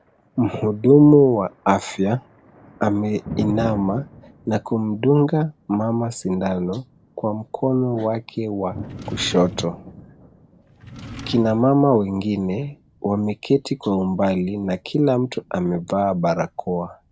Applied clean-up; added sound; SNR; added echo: none; Thunder + Drawer open or close; 18 dB; none.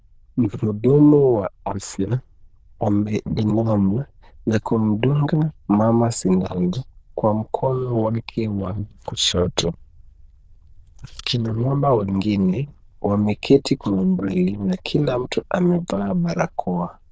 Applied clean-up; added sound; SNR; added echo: neural diffusion model UNIVERSE++.